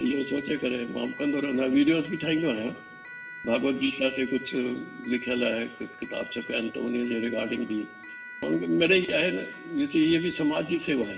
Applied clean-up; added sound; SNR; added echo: none; Siren; 15 dB; reverberation time 1.7 s.